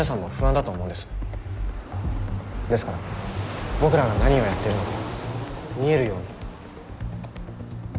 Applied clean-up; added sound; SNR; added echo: none; Fixed-wing aircraft, airplane; 9 dB; none.